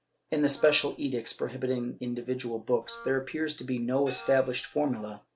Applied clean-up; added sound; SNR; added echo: none; Wind instrument, woodwind instrument + Gong; 18 dB; none.